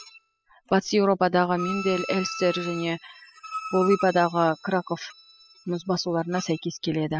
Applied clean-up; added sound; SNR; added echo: classical method spectral subtraction.